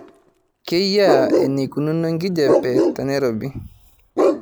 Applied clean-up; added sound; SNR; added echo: none; Bark; 1 dB; none.